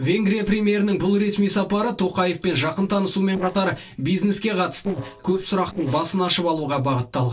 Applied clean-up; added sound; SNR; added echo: neural separator model SepFormer DNS4.